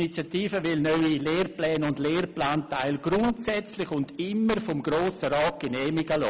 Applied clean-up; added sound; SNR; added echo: none; none; none; none.